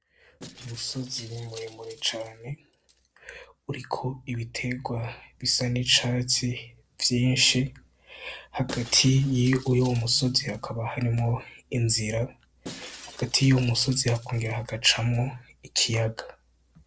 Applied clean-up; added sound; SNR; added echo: neural separator model SepFormer DNS4.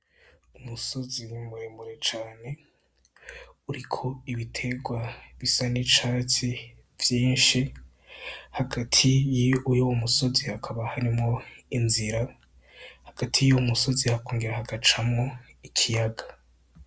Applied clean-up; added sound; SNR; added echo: none; none; none; none.